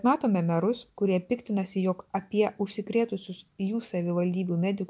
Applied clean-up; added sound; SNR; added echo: none; none; none; none.